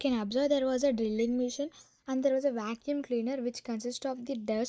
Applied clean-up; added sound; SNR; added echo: neural mask model DeepFilterNet 3.